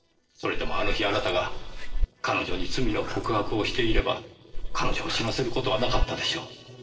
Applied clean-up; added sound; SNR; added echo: neural separator model SepFormer DNS4.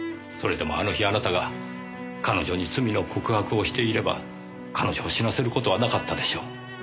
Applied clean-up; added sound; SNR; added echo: none; none; none; none.